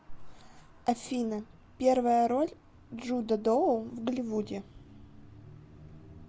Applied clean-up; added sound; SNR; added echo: none; none; none; none.